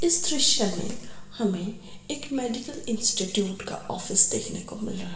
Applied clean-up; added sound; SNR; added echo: none; none; none; reverberation time 0.8 s.